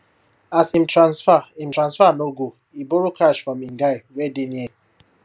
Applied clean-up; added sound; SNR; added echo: none; none; none; none.